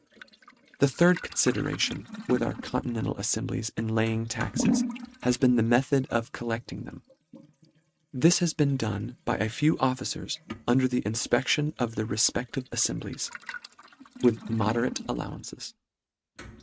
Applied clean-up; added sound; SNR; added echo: neural mask model RNNoise.